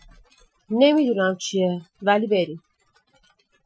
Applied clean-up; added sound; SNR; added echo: classical method Wiener filter.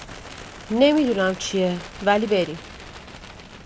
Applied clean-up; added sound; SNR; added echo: none; Bird; 17 dB; none.